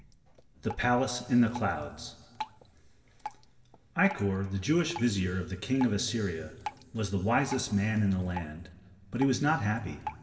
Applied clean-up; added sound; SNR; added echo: none; Drip; 16 dB; reverberation time 2.2 s.